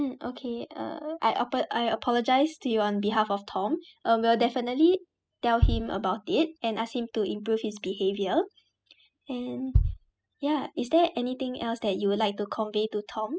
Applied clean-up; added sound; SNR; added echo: classical method spectral subtraction.